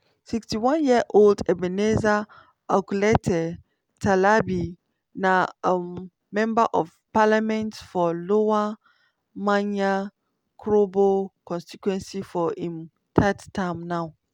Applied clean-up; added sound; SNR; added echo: none; none; none; none.